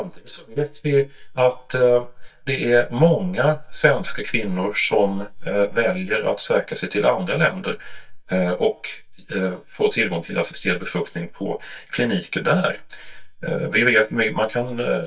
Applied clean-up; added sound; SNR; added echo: neural mask model DeepFilterNet 3.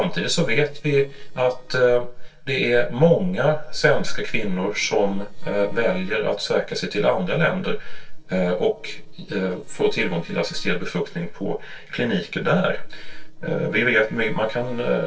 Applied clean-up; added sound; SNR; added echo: neural separator model SepFormer DNS4.